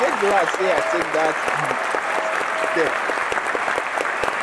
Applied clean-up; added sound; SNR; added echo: none; Applause / Cheering; -4 dB; none.